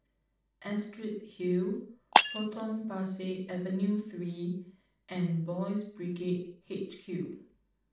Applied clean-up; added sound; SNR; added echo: none; Shatter; -2 dB; reverberation time 0.5 s.